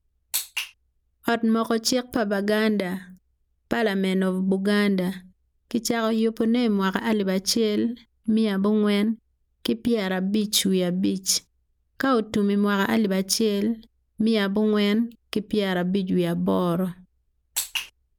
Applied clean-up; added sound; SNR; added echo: none; none; none; none.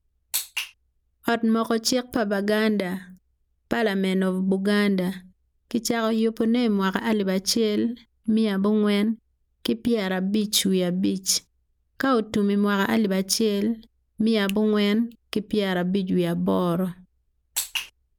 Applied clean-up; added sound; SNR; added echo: none; Finger snapping; 20 dB; none.